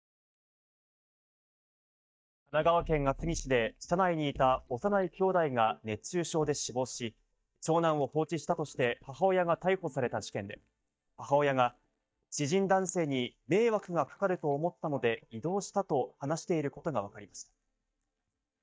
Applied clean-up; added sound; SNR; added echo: neural mask model DeepFilterNet 3.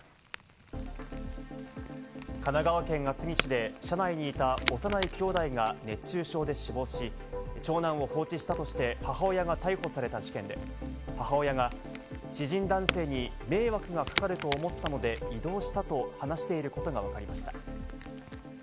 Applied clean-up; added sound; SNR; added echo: none; Crack / Crackle; 9 dB; none.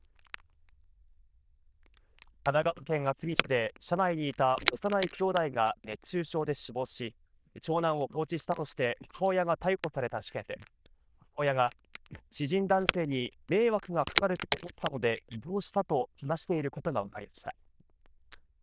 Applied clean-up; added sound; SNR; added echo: neural diffusion model UNIVERSE++.